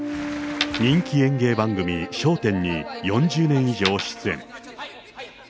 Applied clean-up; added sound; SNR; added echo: none; Coin (dropping); 10 dB; none.